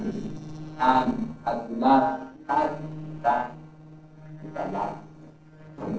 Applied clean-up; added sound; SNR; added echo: neural separator model SepFormer DNS4.